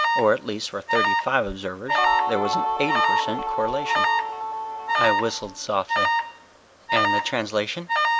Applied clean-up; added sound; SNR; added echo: none; Guitar + Alarm; -3 dB; none.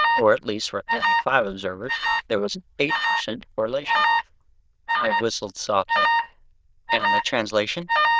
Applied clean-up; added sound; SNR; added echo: neural diffusion model UNIVERSE++.